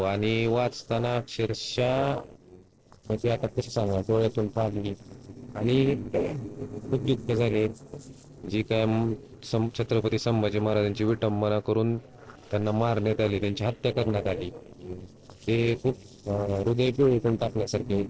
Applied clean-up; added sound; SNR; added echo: neural separator model SepFormer DNS4.